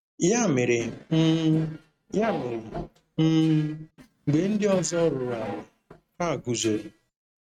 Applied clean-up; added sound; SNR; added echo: neural mask model RNNoise.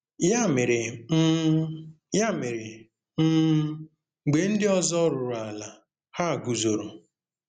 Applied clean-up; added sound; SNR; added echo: none; none; none; none.